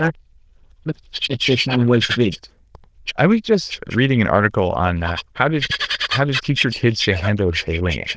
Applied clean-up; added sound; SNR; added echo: neural diffusion model UNIVERSE++.